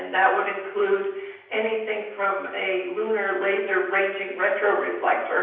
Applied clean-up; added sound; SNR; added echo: none; none; none; reverberation time 0.9 s.